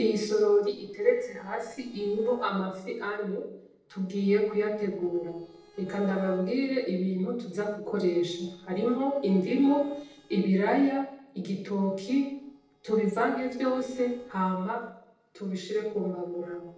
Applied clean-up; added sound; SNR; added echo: neural separator model SepFormer DNS4.